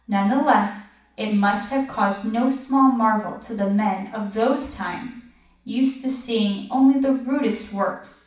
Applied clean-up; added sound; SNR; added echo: none; none; none; reverberation time 0.6 s.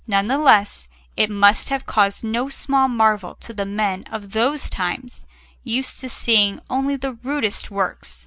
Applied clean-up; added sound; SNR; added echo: none; none; none; none.